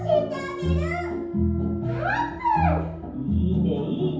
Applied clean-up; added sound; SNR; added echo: none; Thump, thud; 11 dB; reverberation time 0.9 s.